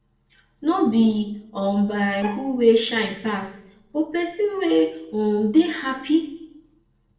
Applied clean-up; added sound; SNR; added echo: neural separator model SepFormer DNS4.